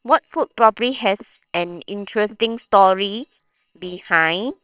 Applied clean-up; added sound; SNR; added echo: neural separator model SepFormer WHAMR!.